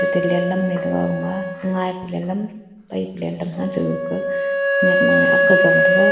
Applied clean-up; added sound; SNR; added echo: none; Wind instrument, woodwind instrument; -3 dB; reverberation time 1.0 s.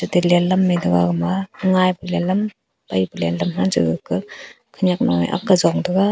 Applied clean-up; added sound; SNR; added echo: none; none; none; none.